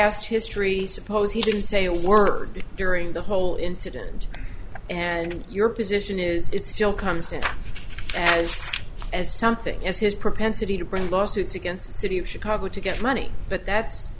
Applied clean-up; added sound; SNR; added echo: none; none; none; none.